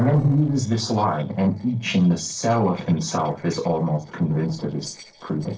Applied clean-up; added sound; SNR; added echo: neural separator model SepFormer DNS4.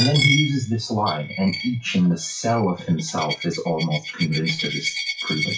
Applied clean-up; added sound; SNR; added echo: classical method WPE with log-MMSE.